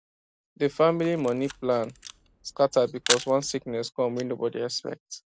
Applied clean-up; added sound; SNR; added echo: none; Camera; 6 dB; none.